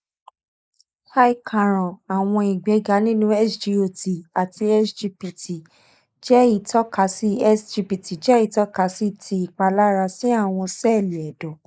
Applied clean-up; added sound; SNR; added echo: neural mask model Resemble Enhance denoiser.